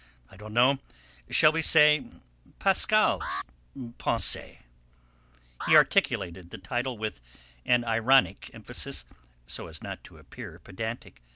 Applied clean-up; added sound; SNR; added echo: none; Alarm; 11 dB; none.